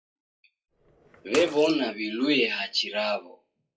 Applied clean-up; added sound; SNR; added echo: classical method WPE with log-MMSE.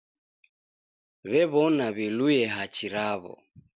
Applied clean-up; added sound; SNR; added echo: none; none; none; none.